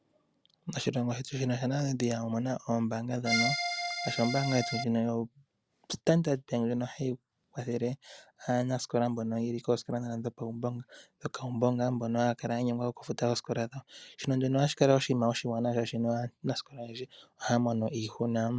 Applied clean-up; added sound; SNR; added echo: none; Accordion; 1 dB; none.